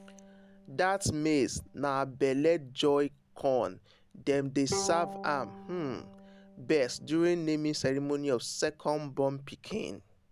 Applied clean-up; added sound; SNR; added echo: none; Bowed string instrument; 16 dB; none.